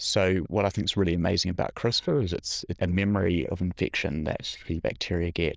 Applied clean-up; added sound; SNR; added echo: neural diffusion model UNIVERSE++.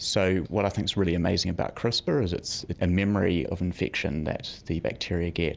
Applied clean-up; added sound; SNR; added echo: none; none; none; none.